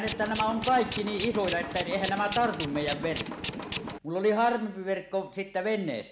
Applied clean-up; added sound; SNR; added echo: none; Tools; 3 dB; none.